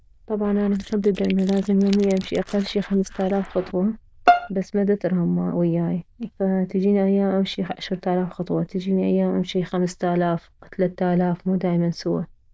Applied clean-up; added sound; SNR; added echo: neural diffusion model UNIVERSE++.